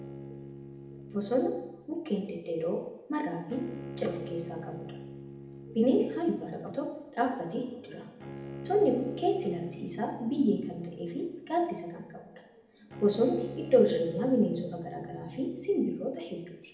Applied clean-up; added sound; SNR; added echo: none; Bowed string instrument; 14 dB; reverberation time 0.8 s.